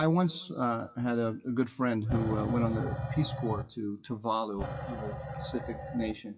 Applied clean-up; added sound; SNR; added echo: classical method WPE with log-MMSE.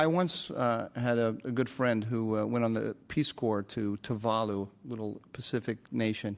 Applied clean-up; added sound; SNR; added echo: none; none; none; none.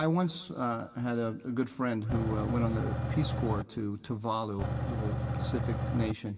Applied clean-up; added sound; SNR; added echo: none; Engine / Truck / Car; -1 dB; reverberation time 2.7 s.